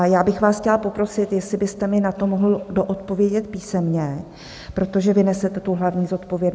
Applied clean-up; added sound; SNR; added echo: none; none; none; none.